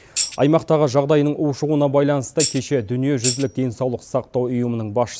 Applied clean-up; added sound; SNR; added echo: none; Tambourine; 7 dB; none.